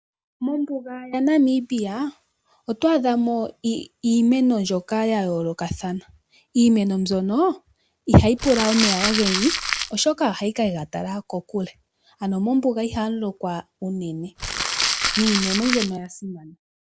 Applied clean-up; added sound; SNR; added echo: none; Crumpling, crinkling; 2 dB; none.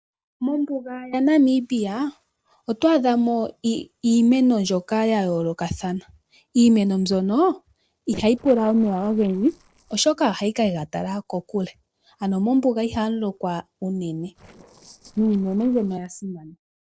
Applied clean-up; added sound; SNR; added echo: neural separator model SepFormer DNS4.